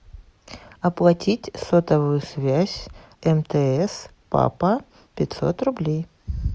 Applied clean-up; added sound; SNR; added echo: none; none; none; none.